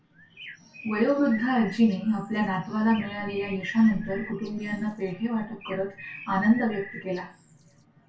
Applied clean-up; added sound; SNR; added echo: none; Bird; 19 dB; reverberation time 0.3 s.